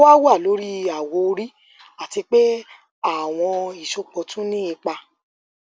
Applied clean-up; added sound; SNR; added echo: none; none; none; none.